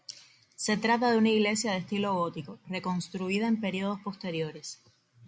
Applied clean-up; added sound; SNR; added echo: none; none; none; none.